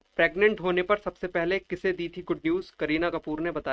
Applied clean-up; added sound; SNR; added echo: neural mask model RNNoise.